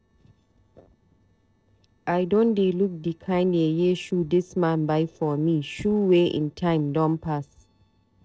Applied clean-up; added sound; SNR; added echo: neural separator model SepFormer DNS4.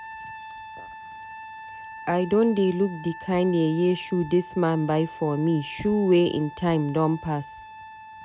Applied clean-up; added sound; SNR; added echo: none; Trumpet; 16 dB; none.